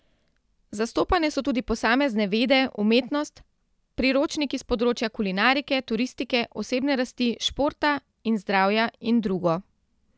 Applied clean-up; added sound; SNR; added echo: none; none; none; none.